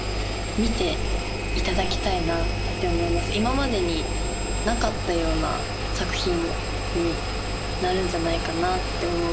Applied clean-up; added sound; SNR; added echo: none; Engine; -1 dB; none.